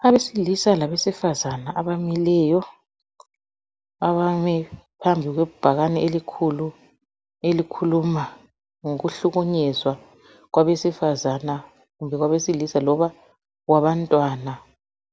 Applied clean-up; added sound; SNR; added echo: none; none; none; none.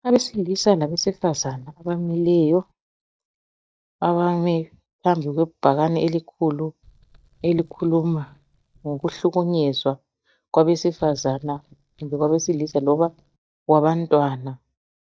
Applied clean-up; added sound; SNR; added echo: neural mask model DeepFilterNet 3.